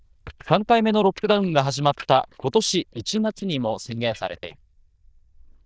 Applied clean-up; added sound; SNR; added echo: neural diffusion model UNIVERSE++.